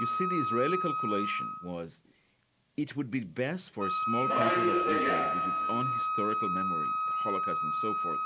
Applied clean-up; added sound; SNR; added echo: none; Subway, metro, underground + Wind instrument, woodwind instrument; -4 dB; none.